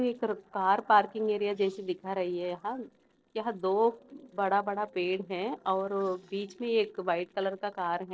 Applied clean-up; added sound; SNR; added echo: neural separator model SepFormer DNS4.